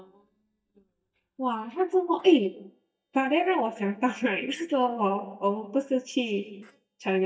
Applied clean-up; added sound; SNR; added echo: neural mask model DeepFilterNet 3.